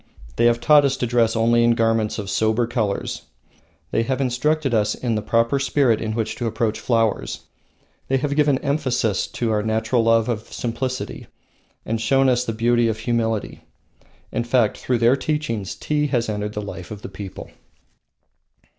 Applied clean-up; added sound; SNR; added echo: none; none; none; none.